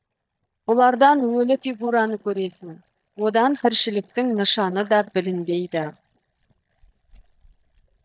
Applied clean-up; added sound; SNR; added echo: neural mask model DeepFilterNet 3.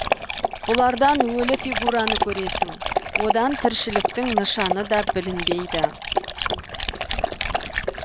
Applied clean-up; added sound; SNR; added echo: none; Dog; 0 dB; none.